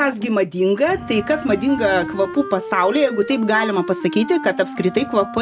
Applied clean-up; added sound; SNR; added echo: none; Wind instrument, woodwind instrument; 12 dB; none.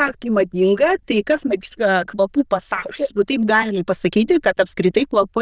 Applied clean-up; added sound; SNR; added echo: neural diffusion model UNIVERSE++.